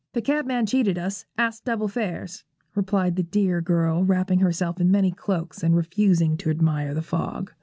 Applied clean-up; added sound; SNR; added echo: none; none; none; none.